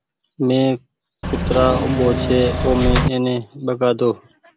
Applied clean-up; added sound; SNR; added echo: none; Engine / Mechanisms; 0 dB; none.